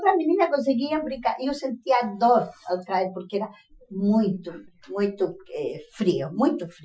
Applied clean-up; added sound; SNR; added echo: classical method Wiener filter.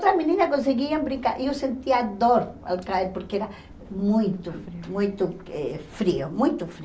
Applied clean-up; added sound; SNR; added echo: none; none; none; none.